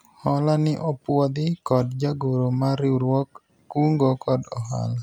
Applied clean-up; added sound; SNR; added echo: none; none; none; none.